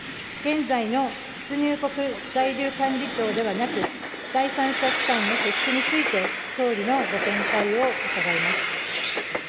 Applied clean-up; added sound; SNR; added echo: none; Train; 2 dB; none.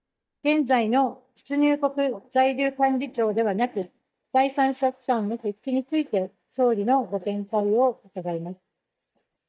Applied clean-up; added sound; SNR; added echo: neural mask model DeepFilterNet 3.